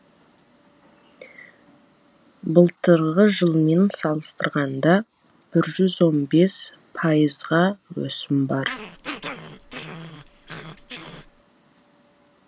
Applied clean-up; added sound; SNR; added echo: none; Growling; 15 dB; none.